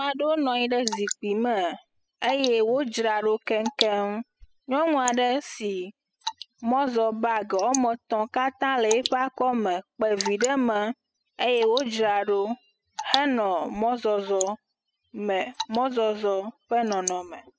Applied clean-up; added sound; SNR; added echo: classical method spectral subtraction.